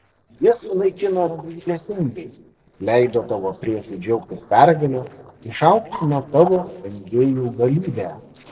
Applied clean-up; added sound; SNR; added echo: neural separator model SepFormer DNS4.